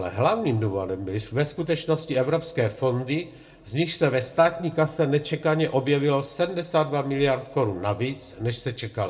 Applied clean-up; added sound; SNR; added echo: none; none; none; reverberation time 0.3 s.